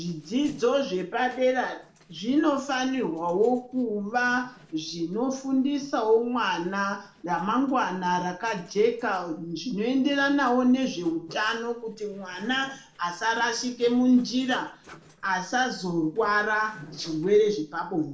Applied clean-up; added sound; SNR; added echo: neural separator model SepFormer DNS4.